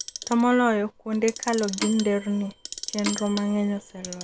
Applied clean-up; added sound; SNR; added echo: none; Microwave oven / Bell + Clock; 11 dB; none.